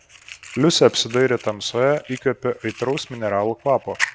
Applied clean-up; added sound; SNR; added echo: none; Fire; 14 dB; none.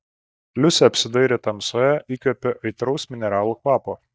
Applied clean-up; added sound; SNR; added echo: neural mask model DeepFilterNet 3.